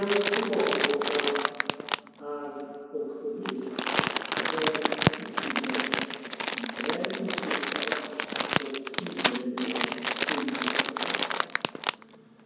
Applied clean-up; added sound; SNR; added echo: none; Crumpling, crinkling; -4 dB; reverberation time 2.2 s.